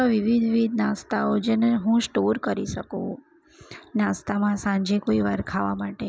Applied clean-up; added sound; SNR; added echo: none; none; none; none.